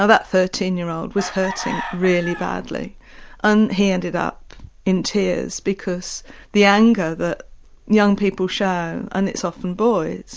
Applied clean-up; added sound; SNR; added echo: none; Chicken, rooster; 12 dB; none.